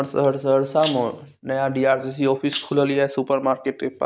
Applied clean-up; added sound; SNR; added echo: none; Rattle (instrument); 7 dB; none.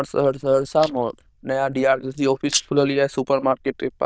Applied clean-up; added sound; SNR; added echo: neural diffusion model UNIVERSE++.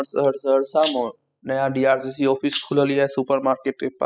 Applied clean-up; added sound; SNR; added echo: classical method spectral subtraction.